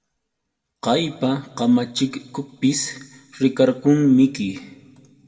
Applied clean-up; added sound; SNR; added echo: none; none; none; reverberation time 1.2 s.